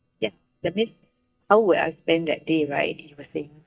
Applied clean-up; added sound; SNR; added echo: neural mask model DeepFilterNet 3.